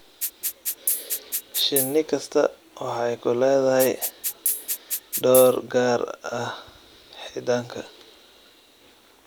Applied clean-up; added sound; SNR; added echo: none; Rattle (instrument); 3 dB; none.